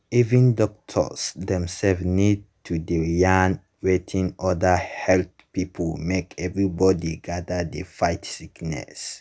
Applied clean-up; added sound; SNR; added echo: none; none; none; none.